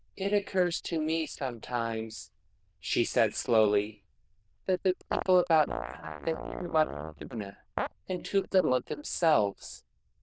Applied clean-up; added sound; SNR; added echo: neural diffusion model UNIVERSE++.